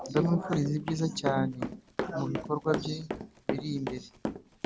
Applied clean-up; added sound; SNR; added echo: none; Run; 6 dB; none.